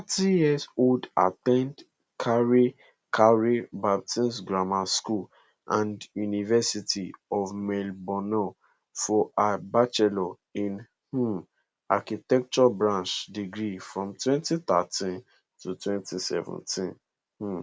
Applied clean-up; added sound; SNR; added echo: none; none; none; none.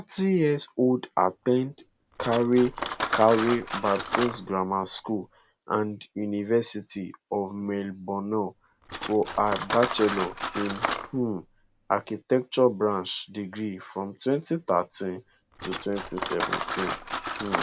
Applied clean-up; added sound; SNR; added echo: none; Cutlery, silverware; 8 dB; none.